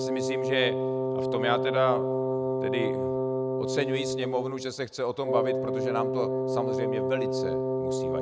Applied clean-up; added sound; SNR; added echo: none; Wind instrument, woodwind instrument; -3 dB; none.